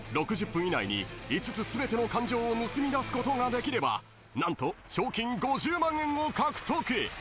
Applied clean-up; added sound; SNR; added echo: none; none; none; none.